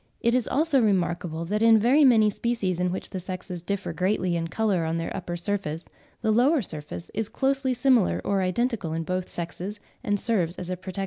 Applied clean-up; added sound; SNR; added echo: none; none; none; none.